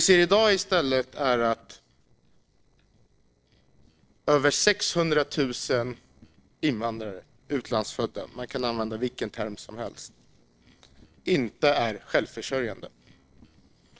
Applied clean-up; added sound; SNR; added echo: neural separator model SepFormer DNS4.